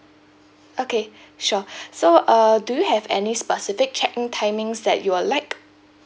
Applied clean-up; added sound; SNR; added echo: none; none; none; none.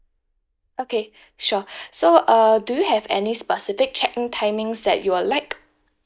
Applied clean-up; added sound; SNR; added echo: neural mask model DeepFilterNet 3.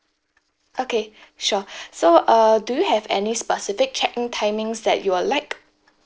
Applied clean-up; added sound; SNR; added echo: neural separator model SepFormer DNS4.